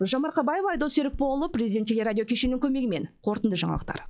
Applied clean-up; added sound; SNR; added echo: classical method log-MMSE.